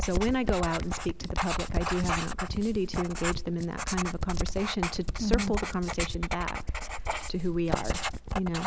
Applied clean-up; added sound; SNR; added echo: none; Writing; 0 dB; none.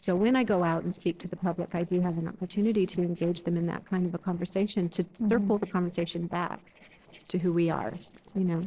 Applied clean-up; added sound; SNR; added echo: neural separator model SepFormer DNS4.